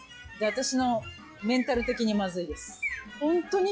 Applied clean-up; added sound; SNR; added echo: classical method log-MMSE.